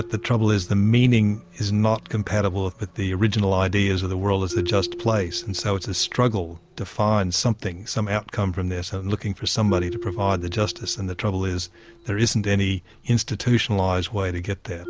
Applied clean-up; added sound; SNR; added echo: none; Marimba, xylophone; 16 dB; none.